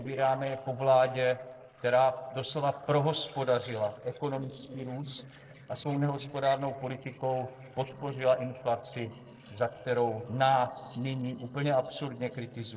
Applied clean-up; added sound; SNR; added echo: neural separator model SepFormer DNS4.